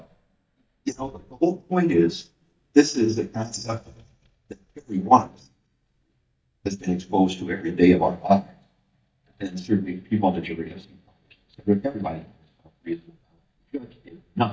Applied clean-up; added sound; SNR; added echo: neural mask model DeepFilterNet 3.